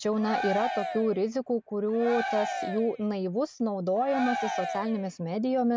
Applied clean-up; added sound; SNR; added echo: none; Cheering; 7 dB; none.